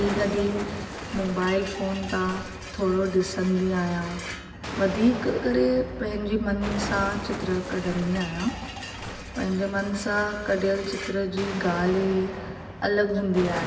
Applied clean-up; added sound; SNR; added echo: none; Explosion; 10 dB; reverberation time 1.4 s.